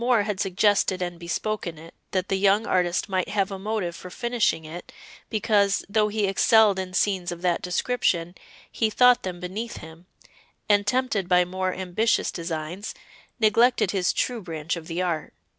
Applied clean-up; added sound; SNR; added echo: none; none; none; none.